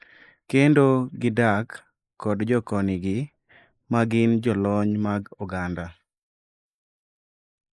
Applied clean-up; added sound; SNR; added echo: neural mask model Resemble Enhance denoiser.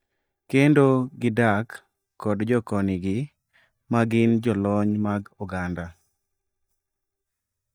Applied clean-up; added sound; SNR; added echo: neural mask model DeepFilterNet 3.